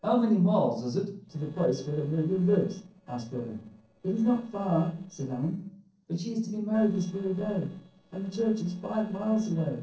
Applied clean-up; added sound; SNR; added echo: neural separator model SepFormer DNS4.